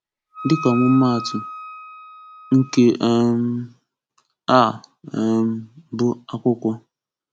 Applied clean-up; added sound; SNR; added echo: none; Wind instrument, woodwind instrument; 12 dB; none.